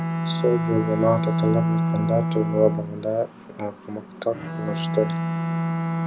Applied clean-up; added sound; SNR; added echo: none; Bowed string instrument; 0 dB; none.